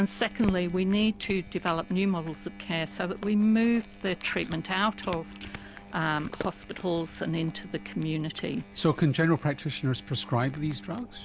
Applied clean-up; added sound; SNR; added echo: none; Cat + Engine; 14 dB; none.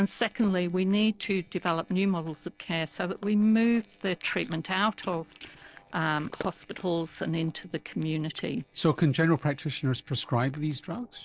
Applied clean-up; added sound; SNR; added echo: neural separator model SepFormer DNS4.